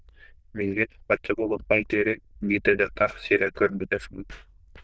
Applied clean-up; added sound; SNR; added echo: neural diffusion model UNIVERSE++.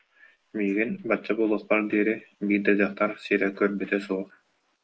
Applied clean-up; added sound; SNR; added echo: neural mask model Resemble Enhance denoiser.